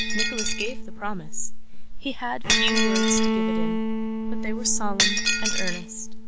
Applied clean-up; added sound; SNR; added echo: none; Shatter + Bowed string instrument; 1 dB; none.